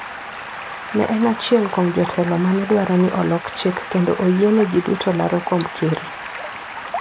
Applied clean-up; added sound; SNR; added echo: none; Stream; 11 dB; none.